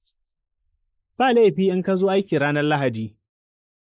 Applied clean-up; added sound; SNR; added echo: neural mask model Resemble Enhance denoiser.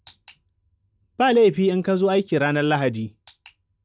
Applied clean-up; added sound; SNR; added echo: none; none; none; none.